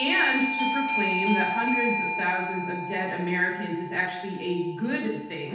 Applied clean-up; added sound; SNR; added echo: none; Doorbell; 2 dB; reverberation time 0.9 s.